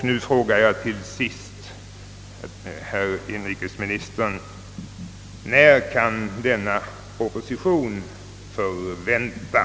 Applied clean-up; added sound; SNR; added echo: none; none; none; none.